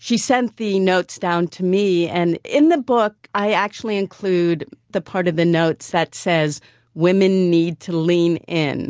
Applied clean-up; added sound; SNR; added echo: none; none; none; none.